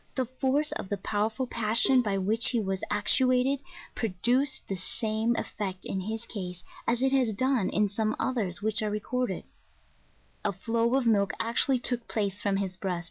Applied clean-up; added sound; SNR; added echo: none; Cowbell; 16 dB; none.